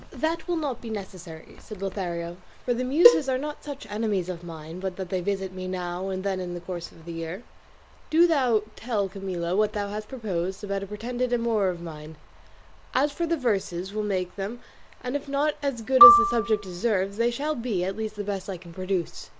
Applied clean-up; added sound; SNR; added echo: none; Cowbell + Marimba, xylophone; -4 dB; none.